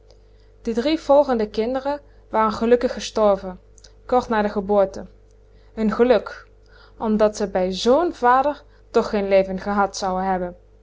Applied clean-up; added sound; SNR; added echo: none; none; none; none.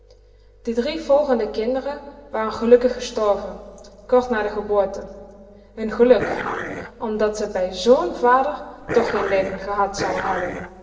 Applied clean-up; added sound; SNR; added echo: none; Dog; 7 dB; reverberation time 2.6 s.